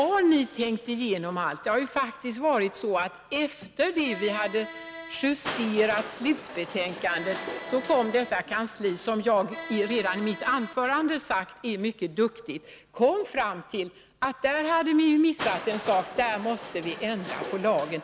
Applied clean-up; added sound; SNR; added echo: none; Accordion + Crushing; 13 dB; none.